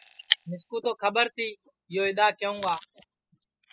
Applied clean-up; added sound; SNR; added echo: classical method spectral subtraction.